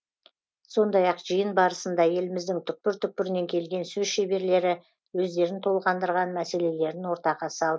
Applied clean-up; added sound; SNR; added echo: none; none; none; none.